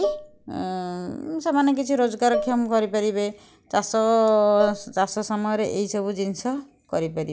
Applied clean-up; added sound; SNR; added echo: none; Dishes, pots, and pans; 8 dB; none.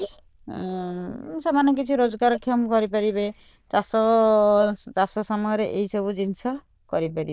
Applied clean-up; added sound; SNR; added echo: neural diffusion model UNIVERSE++.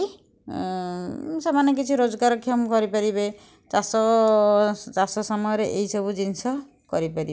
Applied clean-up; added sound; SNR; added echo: none; none; none; none.